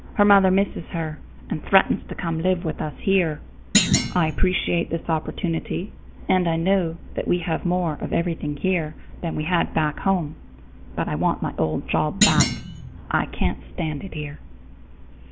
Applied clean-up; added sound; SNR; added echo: none; Thump, thud; 0 dB; none.